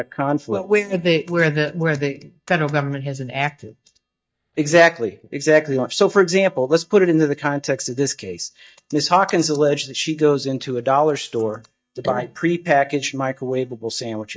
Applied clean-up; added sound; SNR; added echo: neural mask model DeepFilterNet 3.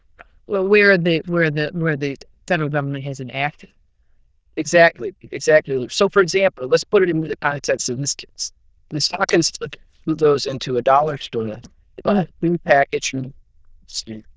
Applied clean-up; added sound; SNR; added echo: neural diffusion model UNIVERSE++.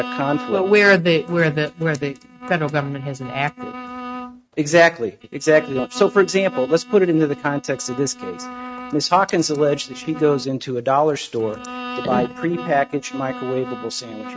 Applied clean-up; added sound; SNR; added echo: neural mask model RNNoise.